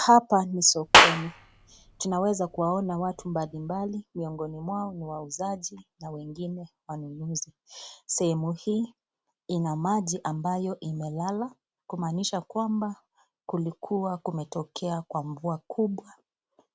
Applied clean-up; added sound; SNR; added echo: none; Clapping; -4 dB; none.